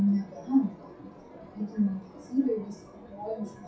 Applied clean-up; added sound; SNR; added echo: classical method WPE with log-MMSE.